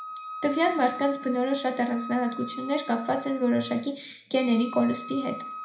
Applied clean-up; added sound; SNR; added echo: none; Wind instrument, woodwind instrument; 13 dB; reverberation time 0.4 s.